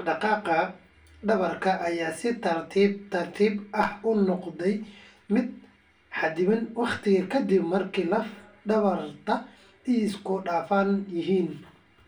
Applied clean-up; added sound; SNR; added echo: none; none; none; reverberation time 0.3 s.